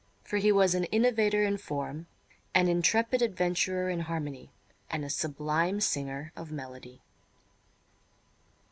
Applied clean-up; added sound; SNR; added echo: none; none; none; none.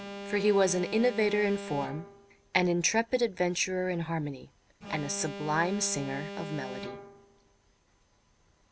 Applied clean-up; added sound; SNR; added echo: none; Alarm; 12 dB; none.